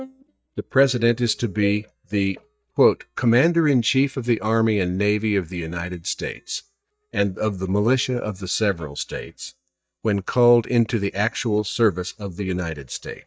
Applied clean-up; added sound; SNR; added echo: neural mask model DeepFilterNet 3.